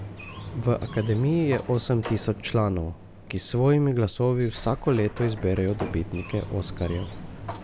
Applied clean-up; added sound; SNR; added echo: none; Sliding door; 13 dB; none.